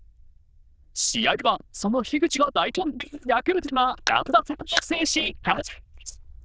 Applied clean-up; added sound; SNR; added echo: neural diffusion model UNIVERSE++.